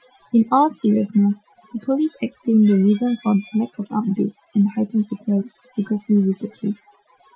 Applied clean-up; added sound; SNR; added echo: classical method Wiener filter.